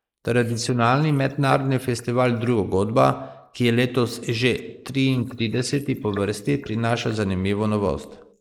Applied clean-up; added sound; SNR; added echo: neural mask model Resemble Enhance denoiser.